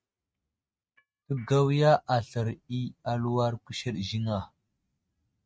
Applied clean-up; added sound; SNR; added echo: neural mask model RNNoise.